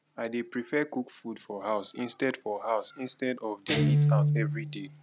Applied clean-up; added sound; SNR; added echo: none; Guitar; -2 dB; none.